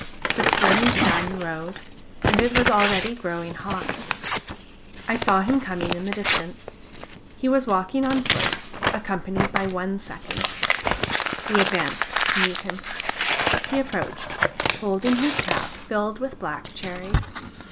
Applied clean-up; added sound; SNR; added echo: none; Crumpling, crinkling / Tearing; 0 dB; none.